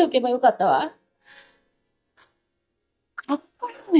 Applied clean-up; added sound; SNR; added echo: neural mask model DeepFilterNet 3.